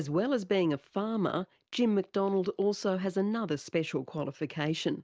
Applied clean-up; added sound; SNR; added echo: none; none; none; none.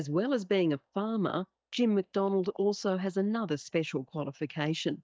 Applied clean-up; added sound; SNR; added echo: neural mask model DeepFilterNet 3.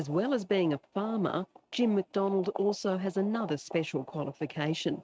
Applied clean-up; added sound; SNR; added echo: neural mask model RNNoise.